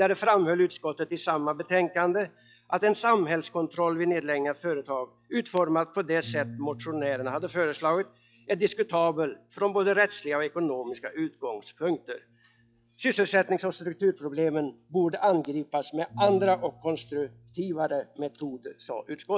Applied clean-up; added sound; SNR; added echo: classical method log-MMSE.